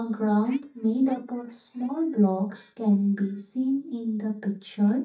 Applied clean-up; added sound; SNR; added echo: neural mask model DeepFilterNet 3.